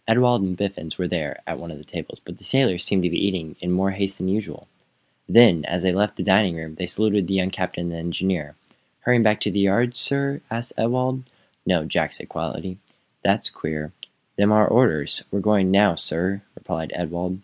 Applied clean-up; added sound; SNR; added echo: none; none; none; none.